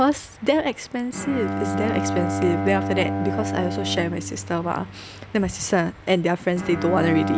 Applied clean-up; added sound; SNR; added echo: none; Bowed string instrument; 5 dB; none.